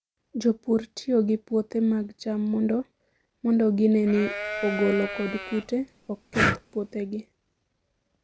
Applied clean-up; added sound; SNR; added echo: none; Breathing + Livestock, farm animals, working animals; 5 dB; none.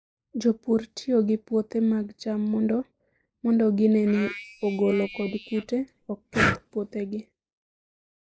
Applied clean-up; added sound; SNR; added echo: neural mask model Resemble Enhance denoiser.